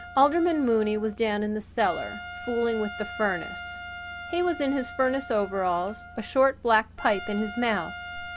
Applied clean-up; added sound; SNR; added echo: none; Trumpet; 13 dB; none.